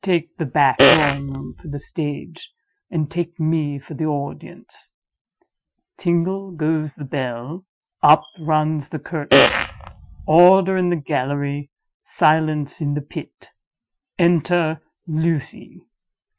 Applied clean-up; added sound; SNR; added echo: classical method Wiener filter.